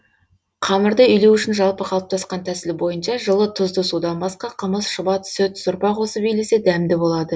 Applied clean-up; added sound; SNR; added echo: none; none; none; none.